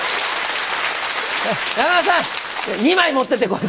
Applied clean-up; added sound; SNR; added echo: none; none; none; none.